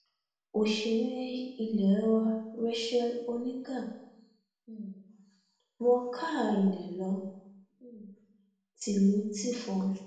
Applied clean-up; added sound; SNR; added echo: none; none; none; reverberation time 0.8 s.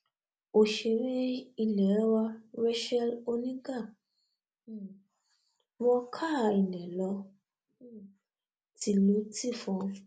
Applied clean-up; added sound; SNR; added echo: none; none; none; none.